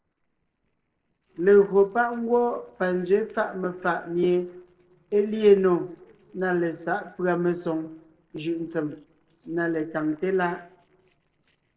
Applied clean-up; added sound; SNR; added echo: neural separator model SepFormer DNS4.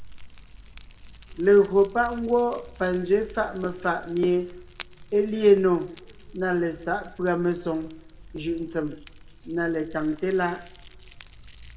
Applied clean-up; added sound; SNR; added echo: none; Fire; 18 dB; reverberation time 0.6 s.